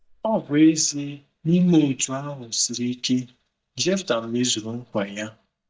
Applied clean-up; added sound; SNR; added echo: neural mask model DeepFilterNet 3.